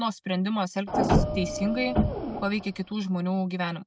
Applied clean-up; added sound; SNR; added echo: none; Printer; -2 dB; none.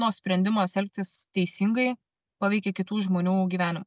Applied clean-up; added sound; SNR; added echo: none; none; none; none.